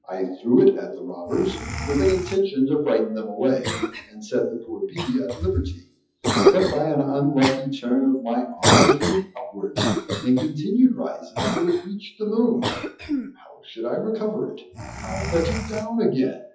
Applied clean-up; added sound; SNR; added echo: classical method WPE with log-MMSE.